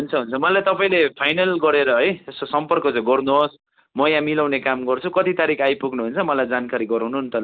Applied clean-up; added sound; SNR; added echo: none; none; none; none.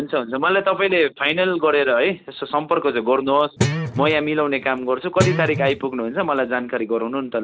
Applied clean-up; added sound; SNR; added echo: none; Guitar; 5 dB; none.